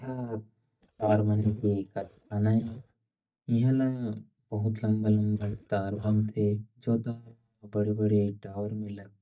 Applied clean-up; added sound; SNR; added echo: neural mask model DeepFilterNet 3.